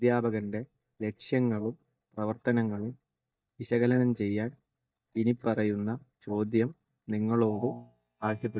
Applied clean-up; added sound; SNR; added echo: neural mask model DeepFilterNet 3.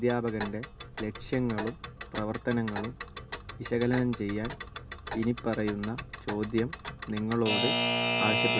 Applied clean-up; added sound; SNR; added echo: none; Alarm / Clock; 3 dB; none.